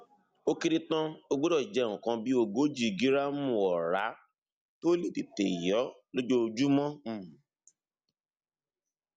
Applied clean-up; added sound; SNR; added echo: none; none; none; none.